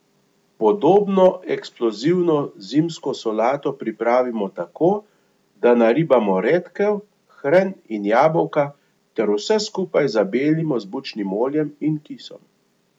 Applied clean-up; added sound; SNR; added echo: none; none; none; none.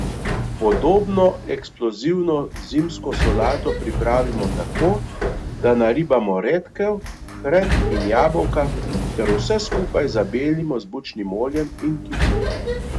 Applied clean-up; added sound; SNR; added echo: none; Sliding door; 4 dB; none.